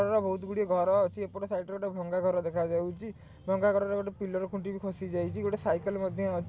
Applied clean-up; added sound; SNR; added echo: none; none; none; none.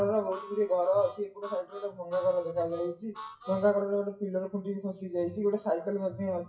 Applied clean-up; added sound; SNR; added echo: classical method WPE with log-MMSE.